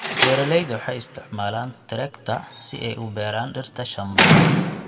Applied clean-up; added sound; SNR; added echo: none; Slam; -3 dB; reverberation time 1.9 s.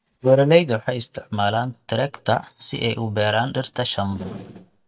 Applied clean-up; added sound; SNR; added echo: neural mask model DeepFilterNet 3.